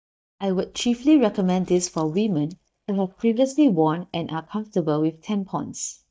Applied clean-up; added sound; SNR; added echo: neural mask model DeepFilterNet 3.